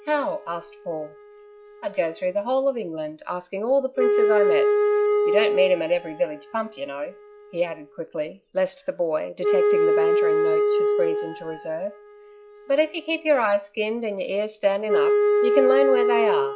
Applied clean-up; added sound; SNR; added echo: classical method log-MMSE.